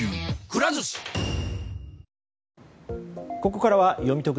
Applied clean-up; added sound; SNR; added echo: none; none; none; none.